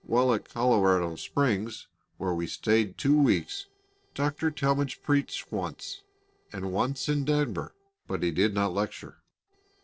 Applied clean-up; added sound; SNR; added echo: neural separator model SepFormer DNS4.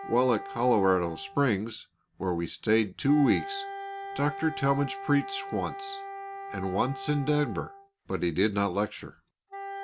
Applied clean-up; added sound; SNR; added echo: none; Wind instrument, woodwind instrument; 12 dB; none.